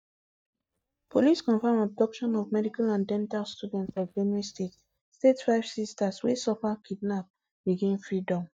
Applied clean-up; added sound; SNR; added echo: neural mask model DeepFilterNet 3.